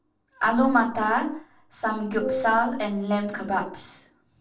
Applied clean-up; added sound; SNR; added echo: none; Wind instrument, woodwind instrument; 5 dB; reverberation time 0.4 s.